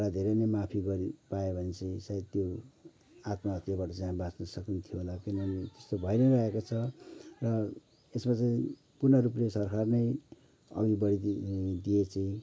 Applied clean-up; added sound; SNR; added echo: none; none; none; none.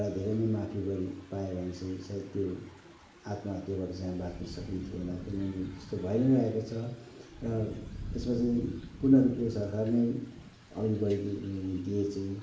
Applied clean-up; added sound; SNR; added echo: none; Thunder / Rain; 15 dB; reverberation time 0.7 s.